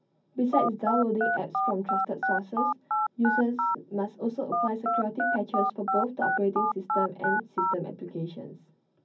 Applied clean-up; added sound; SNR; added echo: none; Telephone; -2 dB; reverberation time 0.4 s.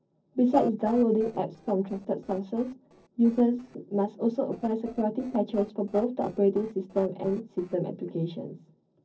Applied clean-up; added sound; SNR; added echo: neural separator model SepFormer DNS4.